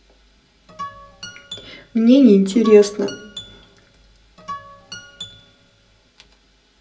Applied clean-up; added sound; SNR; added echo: none; Guitar; 18 dB; reverberation time 0.3 s.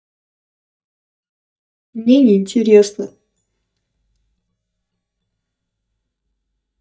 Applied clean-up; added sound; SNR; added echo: neural mask model DeepFilterNet 3.